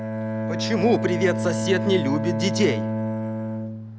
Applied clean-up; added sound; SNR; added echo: none; Bowed string instrument; 1 dB; none.